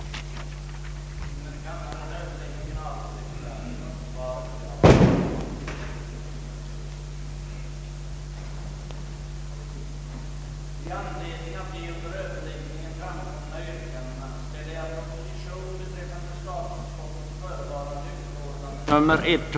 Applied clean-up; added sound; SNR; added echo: none; none; none; none.